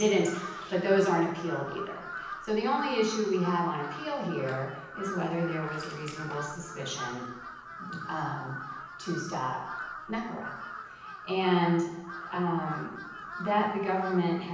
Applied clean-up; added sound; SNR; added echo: none; Crow; 10 dB; reverberation time 0.9 s.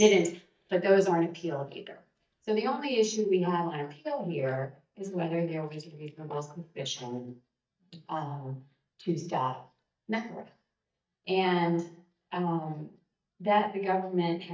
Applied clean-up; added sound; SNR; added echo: neural mask model DeepFilterNet 3.